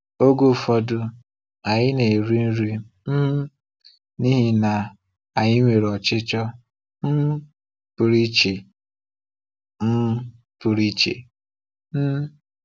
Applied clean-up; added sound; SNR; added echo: none; none; none; none.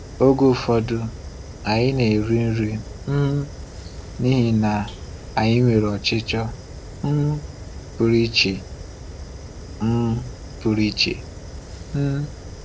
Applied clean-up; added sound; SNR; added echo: none; Fire; 13 dB; none.